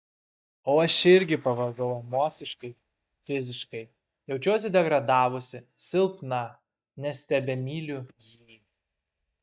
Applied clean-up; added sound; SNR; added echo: neural mask model DeepFilterNet 3.